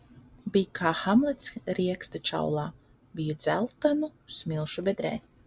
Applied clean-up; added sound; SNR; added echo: none; none; none; none.